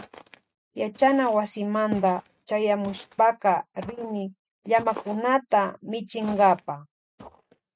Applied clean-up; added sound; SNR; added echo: neural mask model RNNoise.